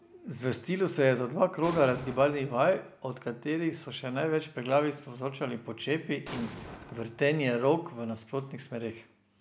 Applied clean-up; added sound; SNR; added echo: none; Explosion; 16 dB; none.